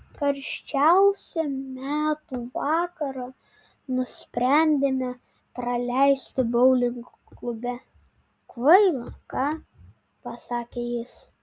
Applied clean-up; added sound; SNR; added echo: none; none; none; none.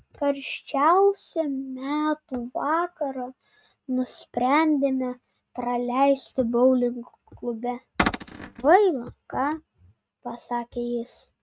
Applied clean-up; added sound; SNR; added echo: neural mask model RNNoise.